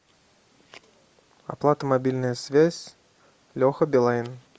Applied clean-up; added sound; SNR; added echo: none; none; none; none.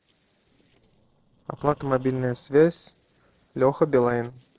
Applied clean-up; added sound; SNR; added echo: neural separator model SepFormer DNS4.